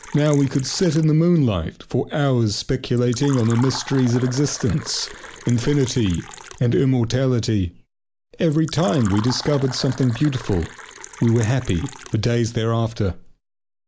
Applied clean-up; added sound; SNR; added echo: none; Fill (with liquid); 19 dB; none.